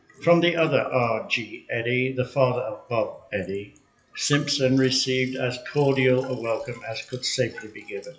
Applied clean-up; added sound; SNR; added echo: classical method WPE with log-MMSE.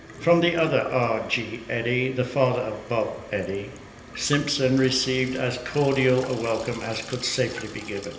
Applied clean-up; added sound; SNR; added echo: none; Sink (filling or washing) / Water tap, faucet; 16 dB; reverberation time 1.4 s.